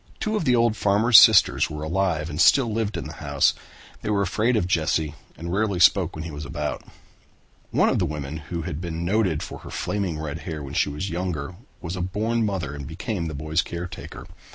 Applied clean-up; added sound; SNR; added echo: none; none; none; none.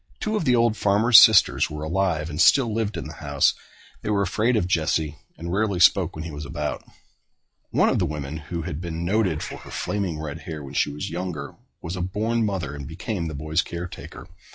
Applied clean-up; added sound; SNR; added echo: classical method log-MMSE.